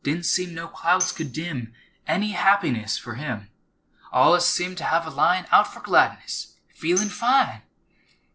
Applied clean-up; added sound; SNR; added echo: neural separator model SepFormer DNS4.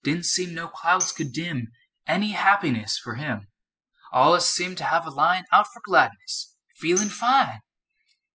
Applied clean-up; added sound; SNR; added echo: classical method spectral subtraction.